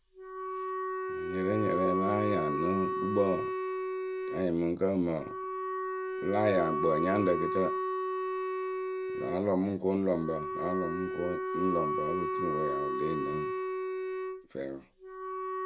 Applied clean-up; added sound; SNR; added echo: none; Wind instrument, woodwind instrument; 1 dB; none.